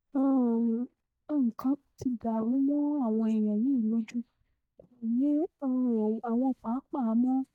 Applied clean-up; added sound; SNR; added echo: neural mask model DeepFilterNet 3.